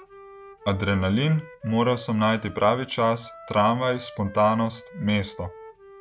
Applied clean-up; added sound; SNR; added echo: none; Wind instrument, woodwind instrument; 20 dB; none.